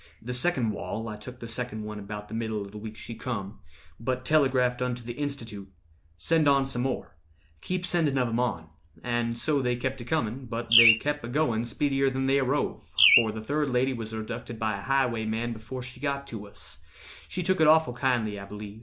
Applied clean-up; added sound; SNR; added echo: none; Bird; -1 dB; none.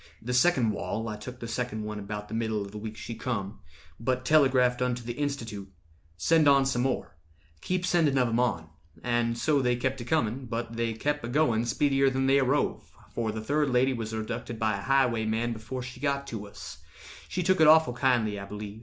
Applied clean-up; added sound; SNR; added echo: none; none; none; none.